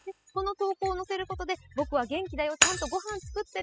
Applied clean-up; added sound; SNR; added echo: classical method spectral subtraction.